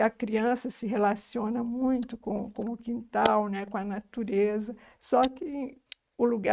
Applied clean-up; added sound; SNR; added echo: neural mask model RNNoise.